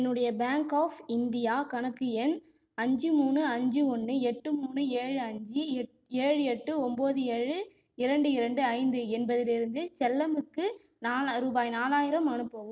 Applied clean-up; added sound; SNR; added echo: none; none; none; none.